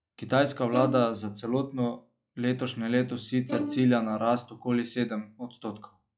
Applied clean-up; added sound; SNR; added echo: classical method log-MMSE.